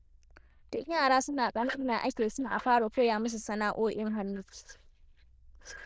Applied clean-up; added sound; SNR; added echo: neural diffusion model UNIVERSE++.